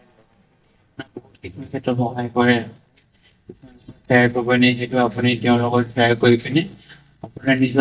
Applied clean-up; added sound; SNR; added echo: neural mask model DeepFilterNet 3.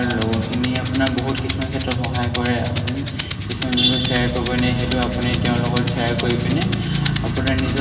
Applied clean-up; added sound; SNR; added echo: none; Rattle (instrument); 12 dB; reverberation time 2.0 s.